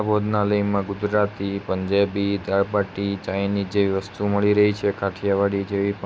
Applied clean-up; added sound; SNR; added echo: none; none; none; none.